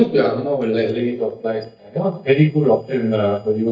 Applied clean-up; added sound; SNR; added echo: neural mask model DeepFilterNet 3.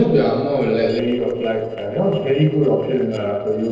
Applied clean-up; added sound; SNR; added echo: neural separator model SepFormer DNS4.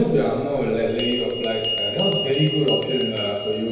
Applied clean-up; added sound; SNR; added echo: none; Bell; -2 dB; reverberation time 1.2 s.